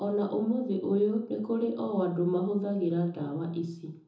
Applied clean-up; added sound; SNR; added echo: none; none; none; reverberation time 0.6 s.